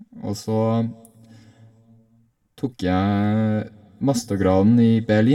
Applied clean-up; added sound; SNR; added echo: none; none; none; reverberation time 1.1 s.